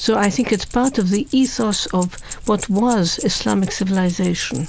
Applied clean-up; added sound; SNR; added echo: none; Keys jangling; 16 dB; none.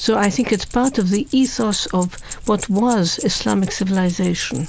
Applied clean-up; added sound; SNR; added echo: neural mask model Resemble Enhance denoiser.